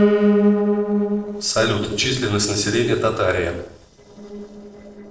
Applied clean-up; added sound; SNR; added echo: neural separator model SepFormer DNS4.